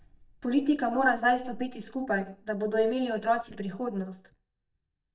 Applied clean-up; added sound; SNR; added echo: neural mask model DeepFilterNet 3.